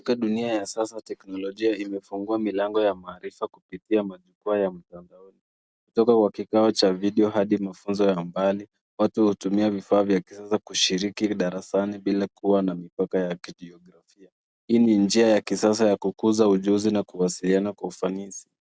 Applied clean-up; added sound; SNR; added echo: none; none; none; none.